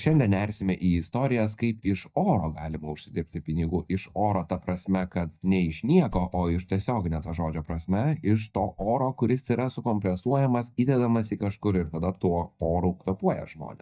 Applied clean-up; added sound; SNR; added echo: neural mask model DeepFilterNet 3.